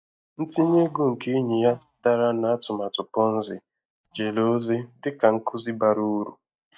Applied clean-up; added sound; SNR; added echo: neural mask model DeepFilterNet 3.